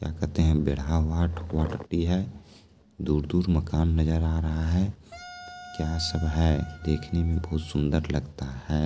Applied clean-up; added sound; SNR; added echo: none; Wind instrument, woodwind instrument; 20 dB; none.